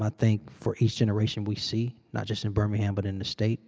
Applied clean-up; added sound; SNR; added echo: none; none; none; none.